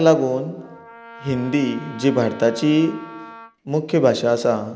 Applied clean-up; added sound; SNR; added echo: none; Wind instrument, woodwind instrument; 20 dB; none.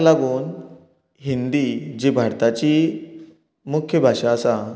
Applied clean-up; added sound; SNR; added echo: none; none; none; none.